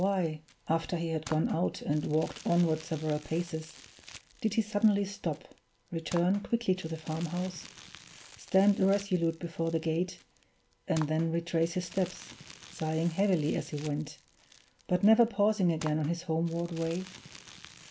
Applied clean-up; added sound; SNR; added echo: none; Crumpling, crinkling; 20 dB; none.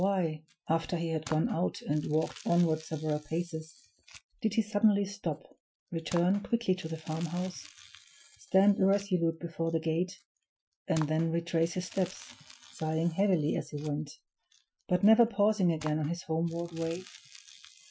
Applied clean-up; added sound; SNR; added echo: classical method Wiener filter.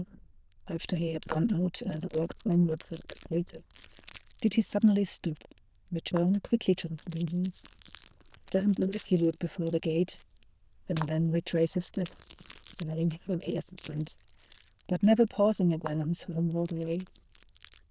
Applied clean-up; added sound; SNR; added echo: neural diffusion model UNIVERSE++.